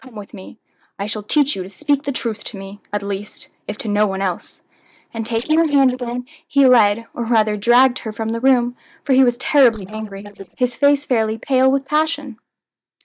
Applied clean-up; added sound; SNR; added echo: neural mask model DeepFilterNet 3.